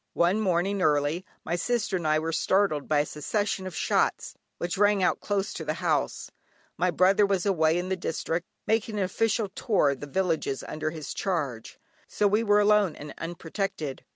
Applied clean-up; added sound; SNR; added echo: none; none; none; none.